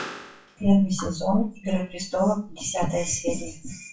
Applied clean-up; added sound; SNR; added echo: classical method WPE with log-MMSE.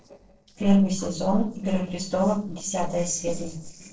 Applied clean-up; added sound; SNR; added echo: neural separator model SepFormer DNS4.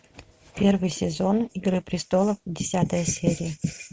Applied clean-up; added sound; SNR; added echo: none; none; none; none.